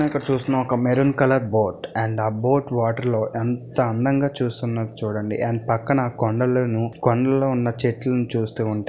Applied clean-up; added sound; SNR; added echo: none; none; none; none.